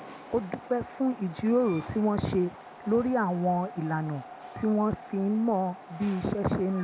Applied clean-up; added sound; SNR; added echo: none; Train; 17 dB; none.